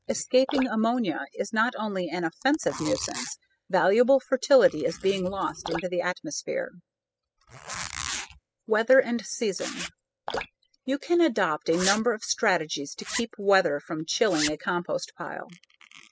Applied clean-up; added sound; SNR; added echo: classical method spectral subtraction.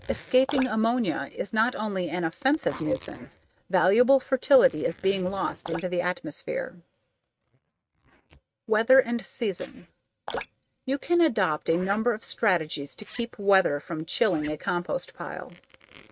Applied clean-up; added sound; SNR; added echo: neural mask model RNNoise.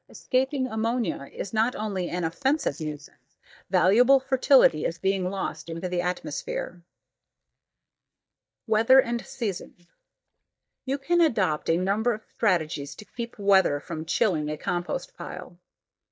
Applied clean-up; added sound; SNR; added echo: neural mask model DeepFilterNet 3.